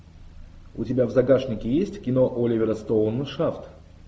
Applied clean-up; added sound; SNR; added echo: none; none; none; none.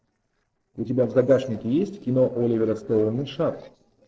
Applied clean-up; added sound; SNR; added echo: neural separator model SepFormer DNS4.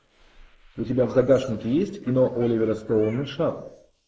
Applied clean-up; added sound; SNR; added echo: neural mask model Resemble Enhance denoiser.